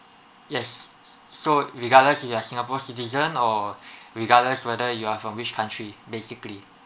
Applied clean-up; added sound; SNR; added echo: none; none; none; none.